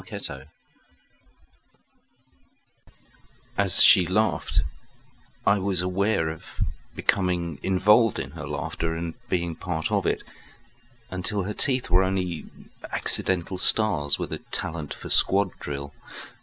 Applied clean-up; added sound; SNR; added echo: none; none; none; none.